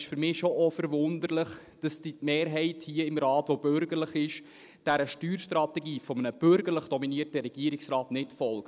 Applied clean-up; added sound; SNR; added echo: none; none; none; none.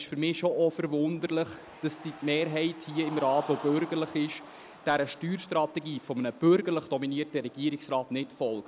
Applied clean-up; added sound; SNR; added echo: none; Cheering; 18 dB; none.